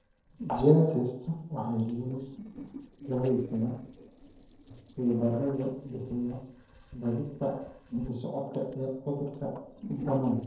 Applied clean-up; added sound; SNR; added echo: neural separator model SepFormer DNS4.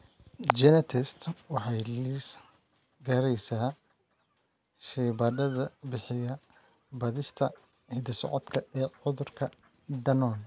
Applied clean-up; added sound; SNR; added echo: none; none; none; none.